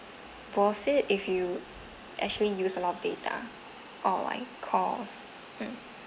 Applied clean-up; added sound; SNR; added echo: none; none; none; none.